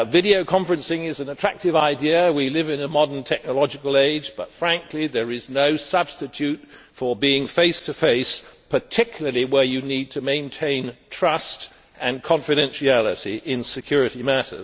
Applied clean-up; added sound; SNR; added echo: none; none; none; none.